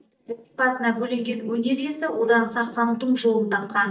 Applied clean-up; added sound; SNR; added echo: neural mask model DeepFilterNet 3.